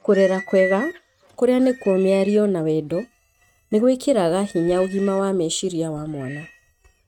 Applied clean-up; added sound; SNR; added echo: neural mask model RNNoise.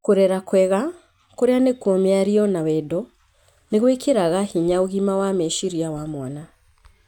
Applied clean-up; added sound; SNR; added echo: none; none; none; none.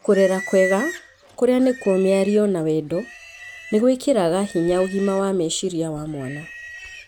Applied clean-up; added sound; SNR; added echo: none; Livestock, farm animals, working animals; 16 dB; none.